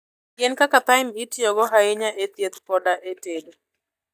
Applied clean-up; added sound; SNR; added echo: neural mask model DeepFilterNet 3.